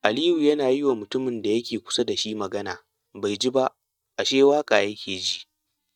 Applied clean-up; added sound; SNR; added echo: neural mask model DeepFilterNet 3.